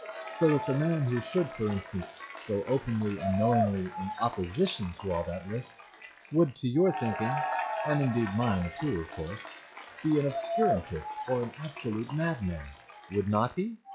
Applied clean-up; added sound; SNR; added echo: classical method log-MMSE.